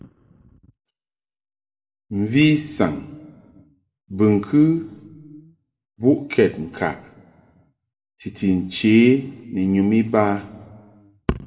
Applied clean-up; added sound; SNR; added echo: none; none; none; reverberation time 1.3 s.